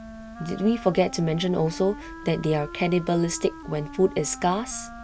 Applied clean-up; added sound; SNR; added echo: none; Wind instrument, woodwind instrument; 15 dB; none.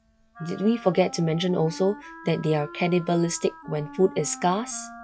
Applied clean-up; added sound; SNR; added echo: classical method log-MMSE.